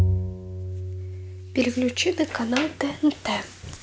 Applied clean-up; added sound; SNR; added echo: none; Bowed string instrument; 4 dB; none.